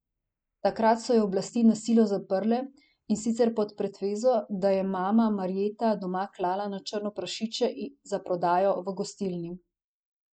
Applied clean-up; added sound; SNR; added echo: neural mask model Resemble Enhance denoiser.